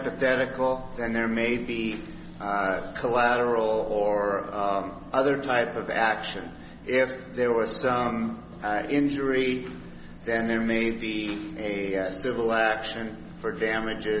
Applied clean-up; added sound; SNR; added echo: none; none; none; none.